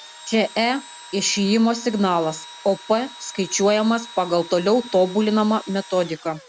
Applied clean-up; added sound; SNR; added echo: none; Engine / Drill; 19 dB; none.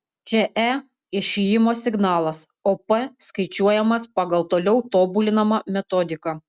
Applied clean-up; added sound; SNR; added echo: none; none; none; none.